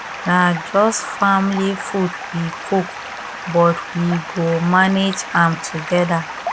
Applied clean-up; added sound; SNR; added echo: none; Stream; 11 dB; none.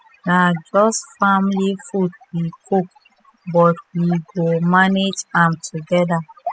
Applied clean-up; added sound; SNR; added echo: classical method spectral subtraction.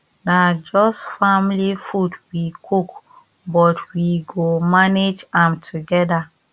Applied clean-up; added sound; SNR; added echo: none; none; none; none.